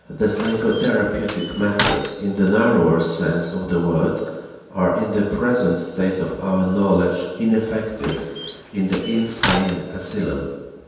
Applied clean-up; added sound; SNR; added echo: none; Slam; 8 dB; reverberation time 1.2 s.